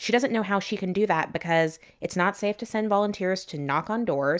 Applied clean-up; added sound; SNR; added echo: none; none; none; none.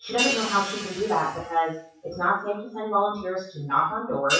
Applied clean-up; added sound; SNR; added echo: classical method WPE with log-MMSE.